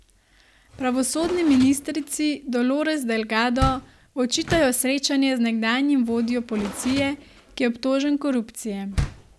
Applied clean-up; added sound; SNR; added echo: none; Door; 12 dB; none.